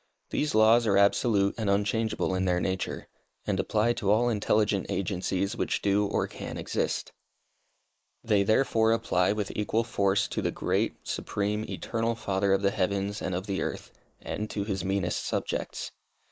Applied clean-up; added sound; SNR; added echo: neural mask model Resemble Enhance denoiser.